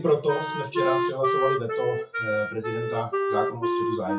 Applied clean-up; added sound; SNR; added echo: classical method WPE with log-MMSE.